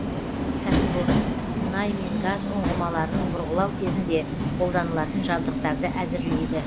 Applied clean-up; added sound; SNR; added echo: none; Subway, metro, underground; -2 dB; none.